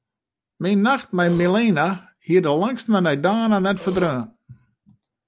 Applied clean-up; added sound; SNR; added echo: none; Burping, eructation; 16 dB; none.